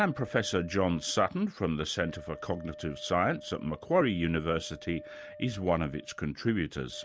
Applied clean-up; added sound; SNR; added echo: none; Wind instrument, woodwind instrument; 19 dB; none.